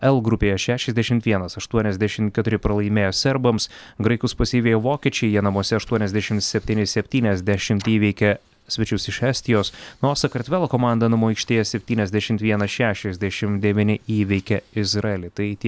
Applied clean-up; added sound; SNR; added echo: none; none; none; none.